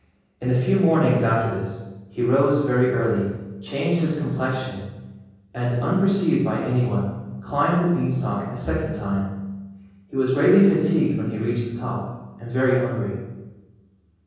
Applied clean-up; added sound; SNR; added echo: none; none; none; reverberation time 1.3 s.